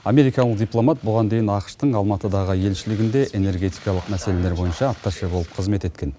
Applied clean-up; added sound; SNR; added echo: none; none; none; none.